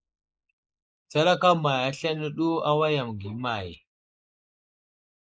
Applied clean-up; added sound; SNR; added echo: neural mask model Resemble Enhance denoiser.